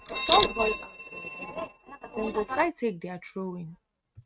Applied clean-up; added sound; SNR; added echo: neural mask model RNNoise.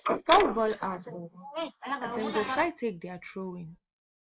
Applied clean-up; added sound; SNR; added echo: neural mask model Resemble Enhance denoiser.